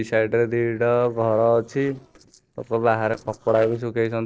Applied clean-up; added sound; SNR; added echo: neural separator model SepFormer DNS4.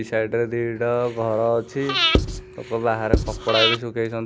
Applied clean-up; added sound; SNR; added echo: none; Breathing + Writing; 1 dB; none.